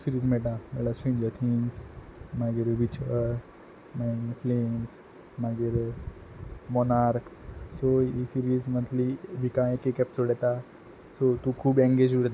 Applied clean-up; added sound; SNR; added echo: none; none; none; none.